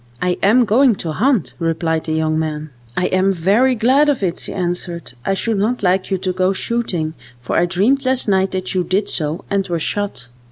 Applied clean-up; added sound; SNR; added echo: none; none; none; none.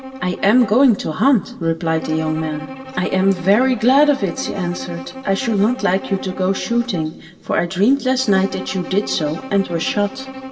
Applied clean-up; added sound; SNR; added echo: none; Bowed string instrument; 14 dB; reverberation time 1.7 s.